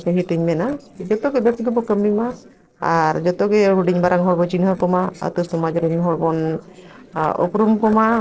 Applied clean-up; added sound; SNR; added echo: neural separator model SepFormer DNS4.